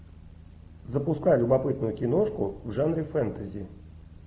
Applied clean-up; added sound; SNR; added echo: none; none; none; none.